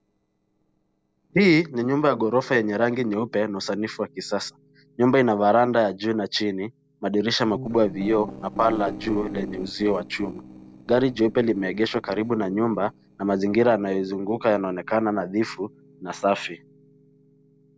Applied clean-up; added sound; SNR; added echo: neural separator model SepFormer DNS4.